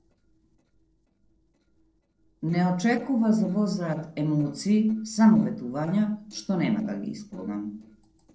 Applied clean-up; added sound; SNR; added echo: neural separator model SepFormer DNS4.